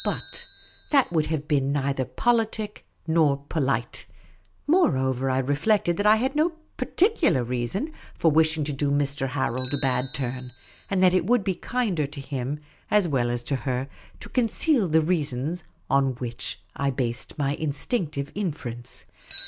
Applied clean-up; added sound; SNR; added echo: none; Bicycle; 19 dB; none.